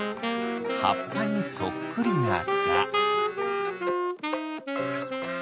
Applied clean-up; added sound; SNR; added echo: none; Wind instrument, woodwind instrument; -2 dB; none.